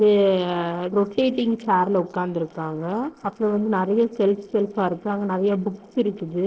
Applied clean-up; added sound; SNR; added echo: neural separator model SepFormer DNS4.